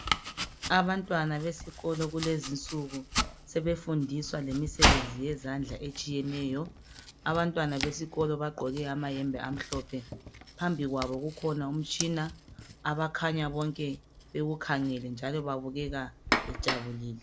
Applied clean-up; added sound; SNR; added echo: none; Domestic sounds, home sounds; 4 dB; none.